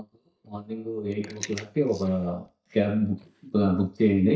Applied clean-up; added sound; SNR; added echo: neural mask model DeepFilterNet 3.